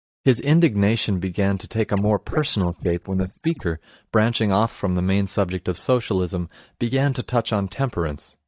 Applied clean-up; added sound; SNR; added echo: neural mask model DeepFilterNet 3.